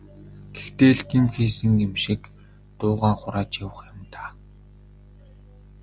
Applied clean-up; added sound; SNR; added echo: none; none; none; none.